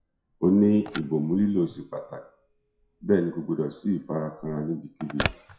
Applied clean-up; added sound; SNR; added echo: classical method WPE with log-MMSE.